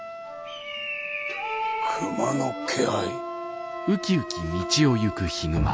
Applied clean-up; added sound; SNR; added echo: none; Wind instrument, woodwind instrument; 12 dB; none.